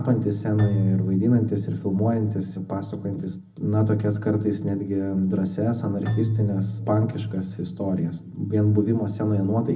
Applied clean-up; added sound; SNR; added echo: none; Keyboard (musical); 9 dB; reverberation time 0.4 s.